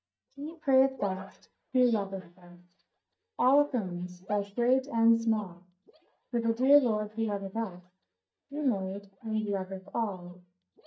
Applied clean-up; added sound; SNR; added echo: neural mask model DeepFilterNet 3.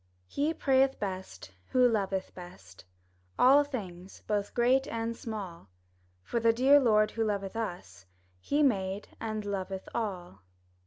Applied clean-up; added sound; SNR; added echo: none; none; none; none.